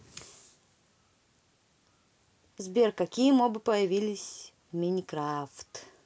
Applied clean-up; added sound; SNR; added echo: none; none; none; none.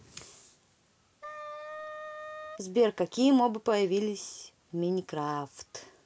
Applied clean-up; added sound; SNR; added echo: none; Wind instrument, woodwind instrument; 10 dB; none.